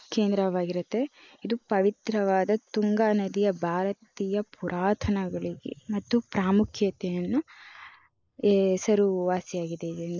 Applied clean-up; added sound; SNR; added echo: neural mask model Resemble Enhance denoiser.